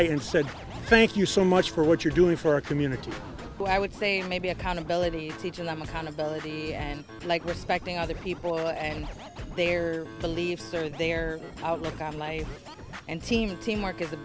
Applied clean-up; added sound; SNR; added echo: none; Scratching (performance technique); 16 dB; none.